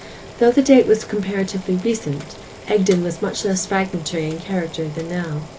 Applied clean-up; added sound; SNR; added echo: none; Boiling; 18 dB; none.